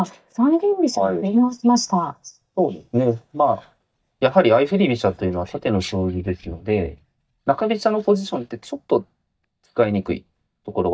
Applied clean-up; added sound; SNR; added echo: neural mask model DeepFilterNet 3.